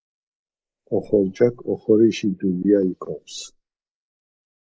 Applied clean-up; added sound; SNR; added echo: neural mask model Resemble Enhance denoiser.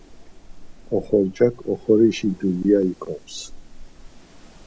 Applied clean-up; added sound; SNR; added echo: none; Wind; 18 dB; none.